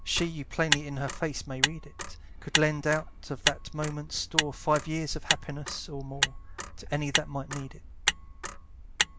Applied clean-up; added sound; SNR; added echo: none; Motor vehicle (road); 0 dB; none.